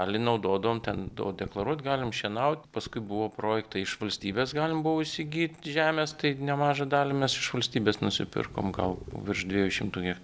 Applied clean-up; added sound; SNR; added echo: none; none; none; none.